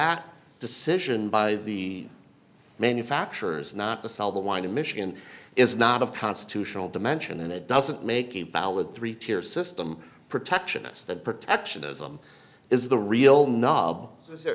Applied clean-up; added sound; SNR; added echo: none; none; none; none.